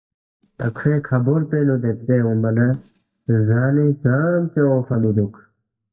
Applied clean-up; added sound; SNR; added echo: neural mask model DeepFilterNet 3.